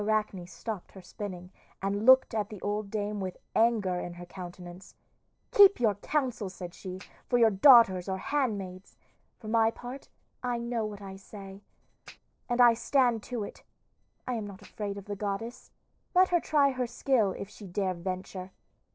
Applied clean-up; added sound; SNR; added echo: neural separator model SepFormer DNS4.